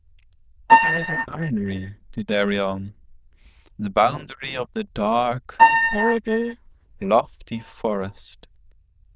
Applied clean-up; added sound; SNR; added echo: neural diffusion model UNIVERSE++.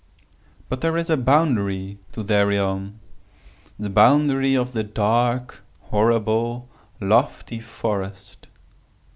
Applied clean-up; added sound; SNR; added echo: none; none; none; none.